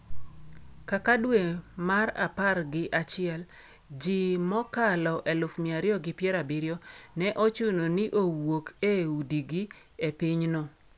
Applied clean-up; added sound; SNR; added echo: none; none; none; none.